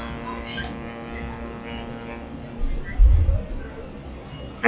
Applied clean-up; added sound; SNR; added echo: classical method log-MMSE.